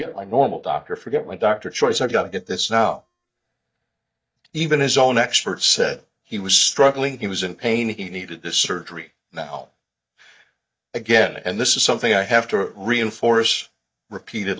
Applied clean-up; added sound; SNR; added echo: neural mask model DeepFilterNet 3.